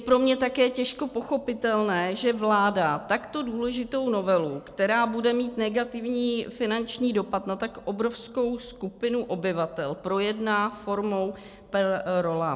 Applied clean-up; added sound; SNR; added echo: none; none; none; none.